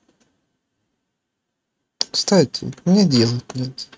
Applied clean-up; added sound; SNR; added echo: neural mask model RNNoise.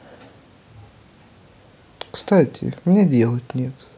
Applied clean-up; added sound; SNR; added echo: none; none; none; none.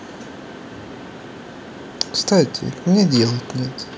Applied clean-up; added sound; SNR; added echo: none; Mechanisms; 14 dB; none.